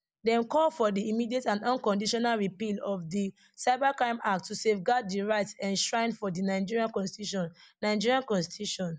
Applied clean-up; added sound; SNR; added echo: none; none; none; none.